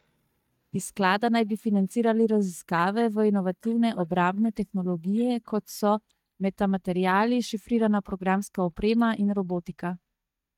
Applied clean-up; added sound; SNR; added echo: neural mask model DeepFilterNet 3.